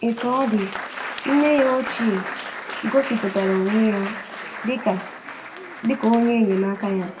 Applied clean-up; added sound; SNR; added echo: none; Applause; 11 dB; reverberation time 1.3 s.